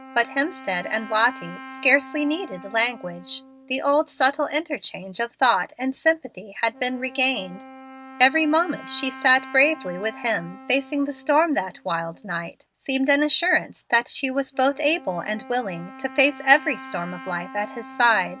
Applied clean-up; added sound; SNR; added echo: none; Wind instrument, woodwind instrument; 18 dB; none.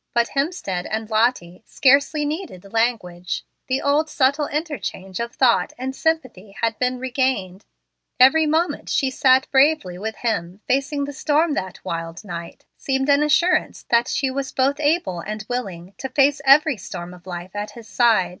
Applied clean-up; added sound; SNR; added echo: none; none; none; none.